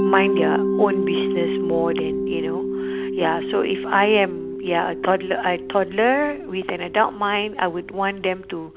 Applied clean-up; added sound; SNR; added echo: none; Mallet percussion; 3 dB; none.